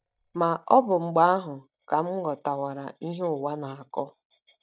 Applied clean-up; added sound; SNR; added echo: neural mask model DeepFilterNet 3.